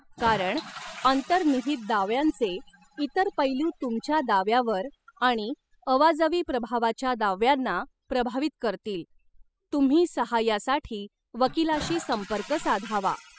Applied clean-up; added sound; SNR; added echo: classical method spectral subtraction.